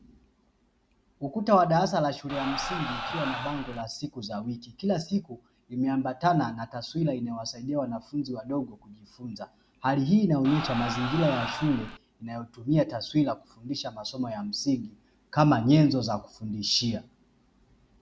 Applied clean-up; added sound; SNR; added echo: none; Crowd; 6 dB; none.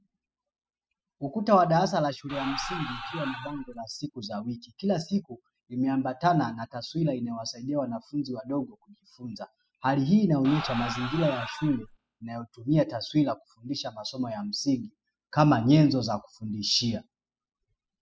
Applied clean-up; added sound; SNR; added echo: classical method spectral subtraction.